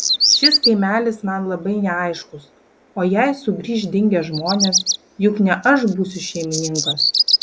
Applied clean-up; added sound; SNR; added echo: none; Bird vocalization, bird call, bird song; 2 dB; none.